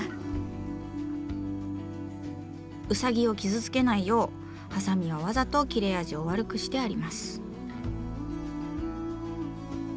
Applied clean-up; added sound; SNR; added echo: none; none; none; none.